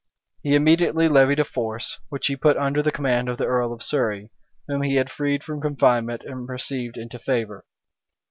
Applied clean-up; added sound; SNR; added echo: none; none; none; none.